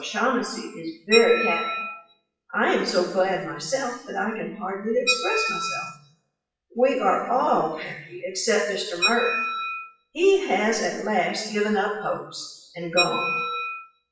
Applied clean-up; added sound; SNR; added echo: classical method WPE with log-MMSE.